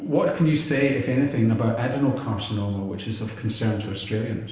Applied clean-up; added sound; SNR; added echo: none; none; none; reverberation time 0.9 s.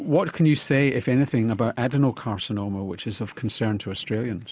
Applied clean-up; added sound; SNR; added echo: none; none; none; none.